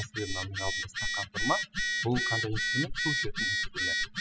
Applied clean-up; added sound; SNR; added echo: classical method spectral subtraction.